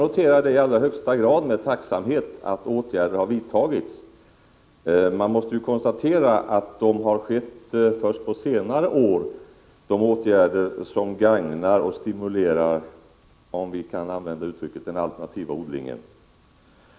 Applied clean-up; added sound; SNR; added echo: none; none; none; none.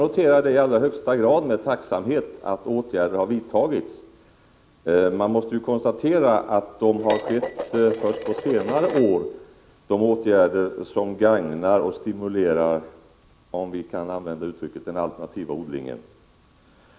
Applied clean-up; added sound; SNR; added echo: none; Dishes, pots, and pans; 9 dB; none.